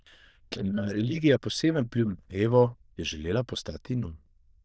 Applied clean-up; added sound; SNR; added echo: neural diffusion model UNIVERSE++.